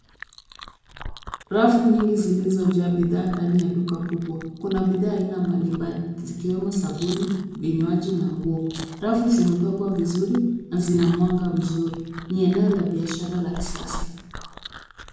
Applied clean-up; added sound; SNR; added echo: none; Chewing, mastication; 16 dB; reverberation time 0.9 s.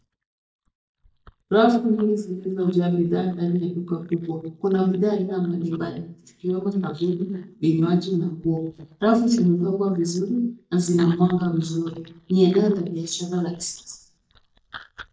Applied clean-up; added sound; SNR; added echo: neural mask model DeepFilterNet 3.